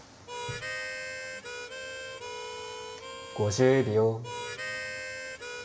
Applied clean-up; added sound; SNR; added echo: none; Harmonica; 7 dB; reverberation time 1.4 s.